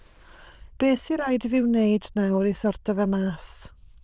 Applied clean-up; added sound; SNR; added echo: neural diffusion model UNIVERSE++.